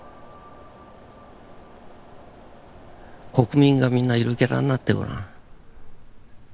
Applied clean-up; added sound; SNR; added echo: none; Mechanisms; 18 dB; none.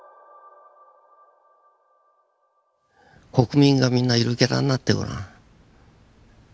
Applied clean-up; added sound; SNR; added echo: none; none; none; none.